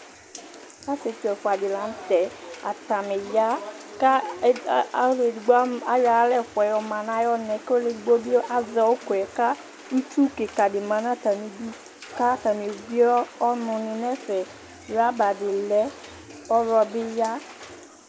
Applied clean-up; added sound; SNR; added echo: none; none; none; none.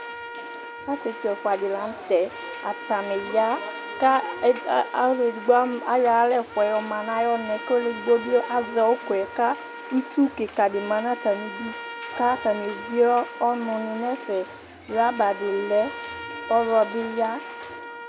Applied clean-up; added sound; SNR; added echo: none; Trumpet; 13 dB; none.